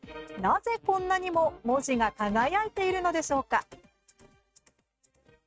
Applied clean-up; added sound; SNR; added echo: neural mask model RNNoise.